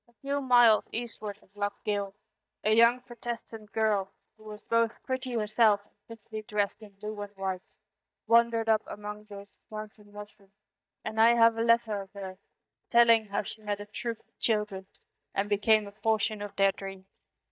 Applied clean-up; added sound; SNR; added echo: neural mask model DeepFilterNet 3.